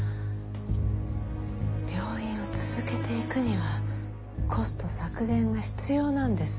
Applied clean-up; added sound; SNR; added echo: none; none; none; none.